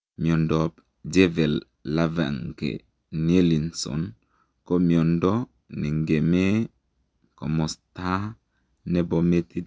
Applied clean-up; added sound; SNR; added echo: none; none; none; none.